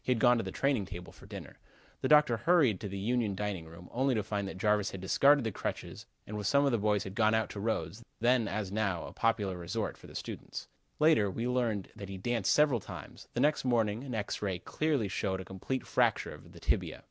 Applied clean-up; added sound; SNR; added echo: none; none; none; none.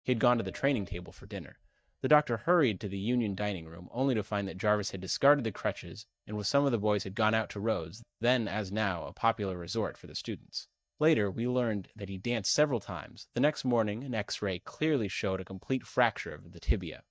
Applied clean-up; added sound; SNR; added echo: neural mask model DeepFilterNet 3.